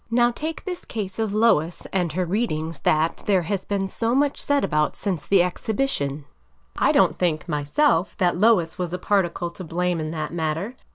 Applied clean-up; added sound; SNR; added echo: none; none; none; none.